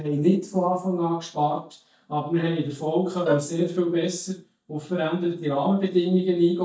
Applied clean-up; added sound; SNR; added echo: neural mask model DeepFilterNet 3.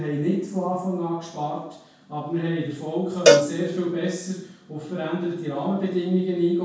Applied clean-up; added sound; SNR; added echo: none; Cowbell; -3 dB; reverberation time 0.6 s.